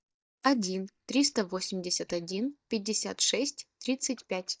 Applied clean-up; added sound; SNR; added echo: neural mask model DeepFilterNet 3.